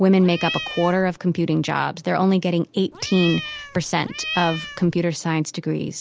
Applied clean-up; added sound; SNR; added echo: none; Cat; 10 dB; none.